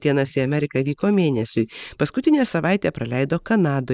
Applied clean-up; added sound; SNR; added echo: neural mask model Resemble Enhance denoiser.